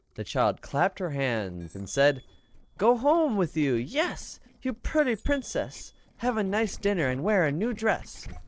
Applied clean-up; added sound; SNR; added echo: neural separator model SepFormer DNS4.